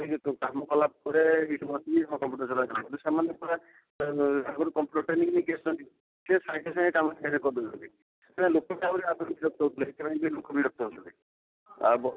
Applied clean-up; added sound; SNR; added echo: none; none; none; none.